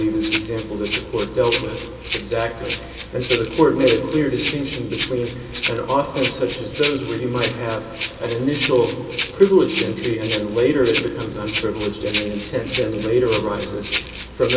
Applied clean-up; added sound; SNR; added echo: none; Rattle (instrument); 8 dB; reverberation time 1.8 s.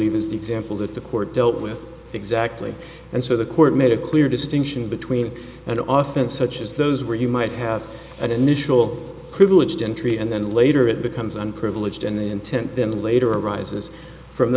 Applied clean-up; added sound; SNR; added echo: none; none; none; none.